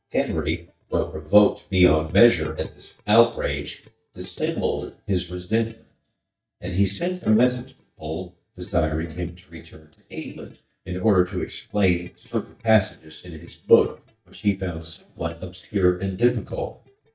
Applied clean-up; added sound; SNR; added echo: neural mask model DeepFilterNet 3.